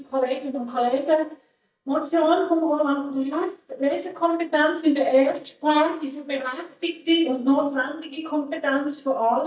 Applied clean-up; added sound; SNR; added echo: neural mask model DeepFilterNet 3.